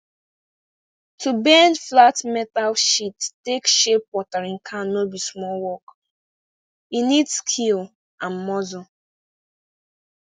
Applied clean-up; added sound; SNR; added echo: none; none; none; none.